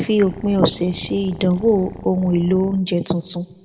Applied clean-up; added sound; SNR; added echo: none; Purr; 17 dB; reverberation time 1.6 s.